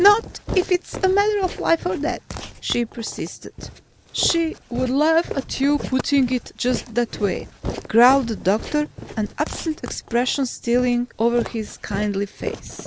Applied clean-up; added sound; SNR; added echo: none; Walk, footsteps; 12 dB; none.